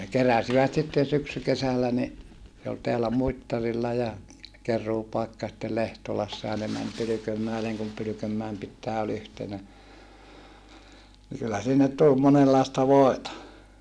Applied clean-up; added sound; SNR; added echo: none; none; none; none.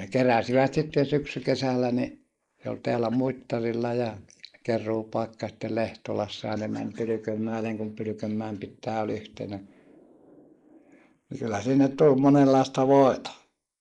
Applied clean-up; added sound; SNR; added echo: neural mask model Resemble Enhance denoiser.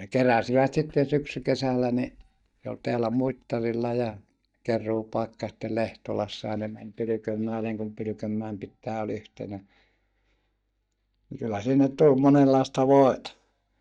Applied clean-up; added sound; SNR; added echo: neural mask model DeepFilterNet 3.